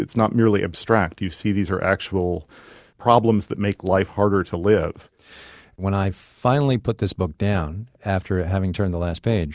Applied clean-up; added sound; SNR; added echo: none; none; none; none.